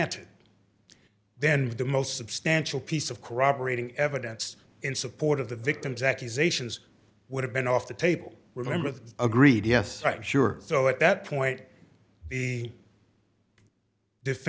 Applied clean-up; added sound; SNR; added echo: none; none; none; none.